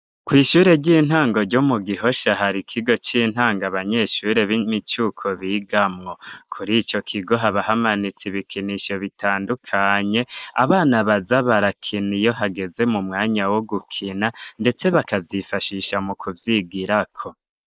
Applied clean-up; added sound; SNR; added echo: neural mask model Resemble Enhance denoiser.